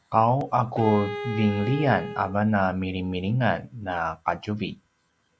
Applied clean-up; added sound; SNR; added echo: none; Bowed string instrument; 10 dB; none.